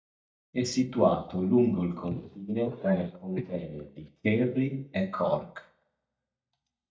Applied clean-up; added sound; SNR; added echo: neural mask model DeepFilterNet 3.